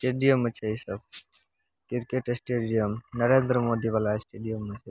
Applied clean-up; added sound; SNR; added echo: none; none; none; none.